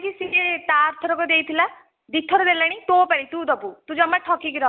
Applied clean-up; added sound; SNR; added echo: none; none; none; none.